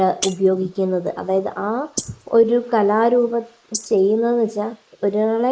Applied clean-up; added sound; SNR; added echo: neural mask model Resemble Enhance denoiser.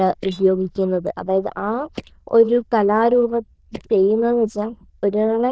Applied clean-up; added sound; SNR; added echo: neural diffusion model UNIVERSE++.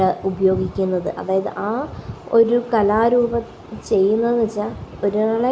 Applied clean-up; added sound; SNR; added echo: none; none; none; none.